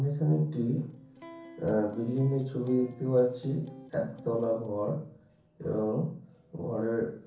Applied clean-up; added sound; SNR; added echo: none; Electric guitar; 19 dB; reverberation time 0.6 s.